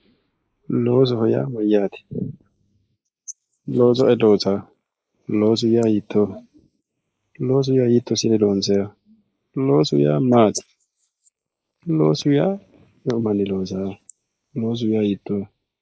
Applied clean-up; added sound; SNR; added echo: neural mask model Resemble Enhance denoiser.